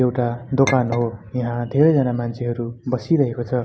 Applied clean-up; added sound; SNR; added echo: none; Chink, clink; 11 dB; none.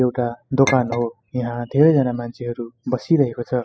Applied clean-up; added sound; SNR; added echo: classical method spectral subtraction.